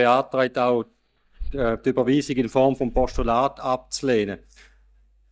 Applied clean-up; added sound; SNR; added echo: neural mask model DeepFilterNet 3.